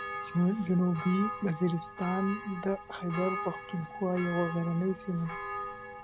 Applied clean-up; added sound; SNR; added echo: none; Church bell; 9 dB; none.